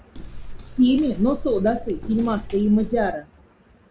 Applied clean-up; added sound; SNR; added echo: none; Walk, footsteps; 11 dB; none.